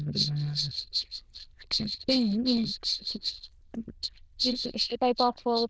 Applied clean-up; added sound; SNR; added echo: neural diffusion model UNIVERSE++.